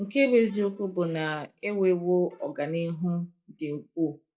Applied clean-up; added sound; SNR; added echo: neural mask model DeepFilterNet 3.